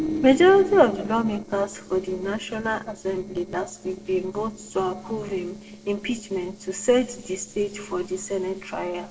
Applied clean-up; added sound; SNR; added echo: neural separator model SepFormer DNS4.